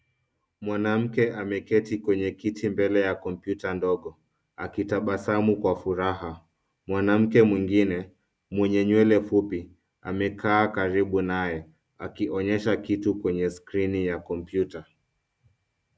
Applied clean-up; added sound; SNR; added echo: none; none; none; none.